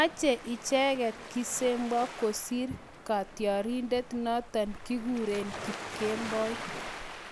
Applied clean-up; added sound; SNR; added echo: none; Waves, surf; 11 dB; none.